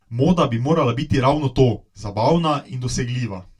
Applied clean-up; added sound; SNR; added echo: none; none; none; reverberation time 0.1 s.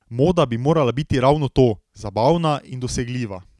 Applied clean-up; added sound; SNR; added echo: none; none; none; none.